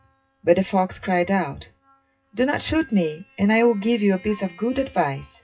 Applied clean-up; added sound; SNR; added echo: classical method WPE with log-MMSE.